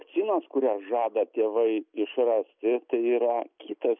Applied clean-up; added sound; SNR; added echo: none; none; none; none.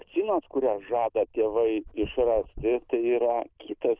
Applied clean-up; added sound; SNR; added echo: neural diffusion model UNIVERSE++.